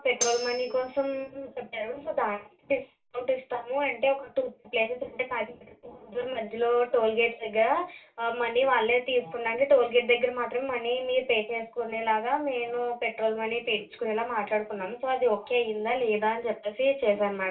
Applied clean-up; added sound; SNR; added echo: none; Cutlery, silverware; 8 dB; reverberation time 0.3 s.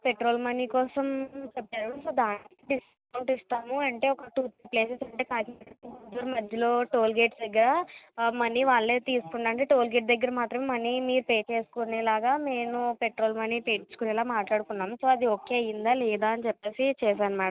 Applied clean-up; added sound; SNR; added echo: none; none; none; none.